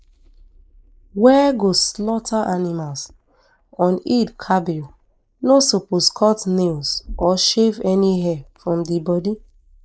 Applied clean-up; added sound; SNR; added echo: neural mask model Resemble Enhance denoiser.